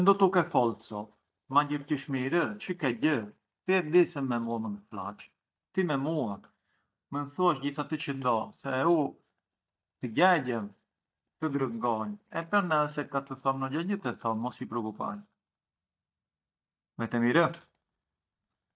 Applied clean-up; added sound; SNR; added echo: neural mask model DeepFilterNet 3.